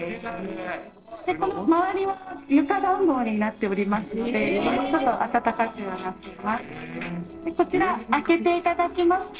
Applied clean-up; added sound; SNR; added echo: neural separator model SepFormer DNS4.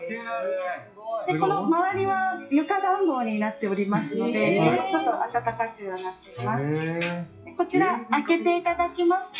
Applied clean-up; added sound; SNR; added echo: classical method WPE with log-MMSE.